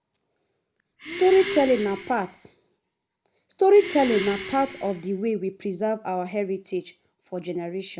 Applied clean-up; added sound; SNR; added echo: none; Breathing; 10 dB; none.